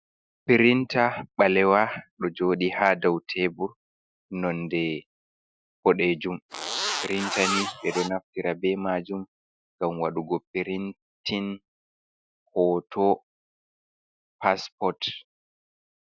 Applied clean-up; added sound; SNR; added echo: classical method Wiener filter.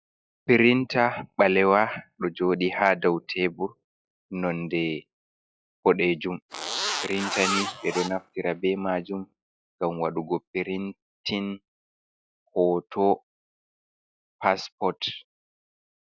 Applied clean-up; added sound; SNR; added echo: classical method log-MMSE.